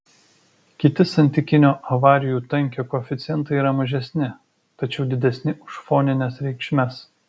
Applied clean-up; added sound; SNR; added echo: none; none; none; none.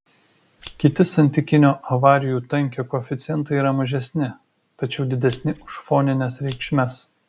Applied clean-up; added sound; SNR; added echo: none; Scissors; 12 dB; none.